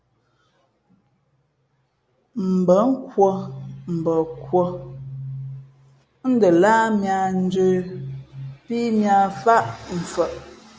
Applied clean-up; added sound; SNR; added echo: none; none; none; none.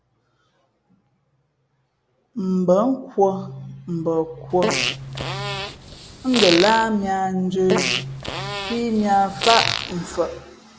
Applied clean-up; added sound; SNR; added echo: none; Fart; 3 dB; none.